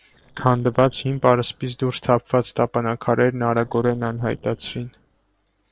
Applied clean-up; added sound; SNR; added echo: neural separator model SepFormer DNS4.